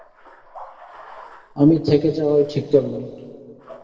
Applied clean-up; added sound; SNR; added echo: neural separator model SepFormer DNS4.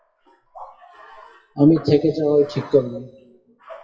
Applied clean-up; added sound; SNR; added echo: classical method WPE with log-MMSE.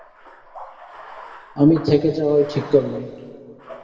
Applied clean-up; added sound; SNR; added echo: none; Bathtub (filling or washing); 20 dB; reverberation time 1.9 s.